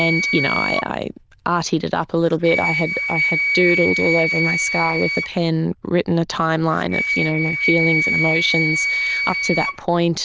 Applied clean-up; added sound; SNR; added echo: neural diffusion model UNIVERSE++.